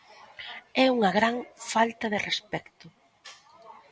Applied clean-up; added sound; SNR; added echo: none; none; none; none.